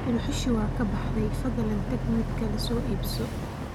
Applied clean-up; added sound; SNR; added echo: none; Boat, Water vehicle; -1 dB; none.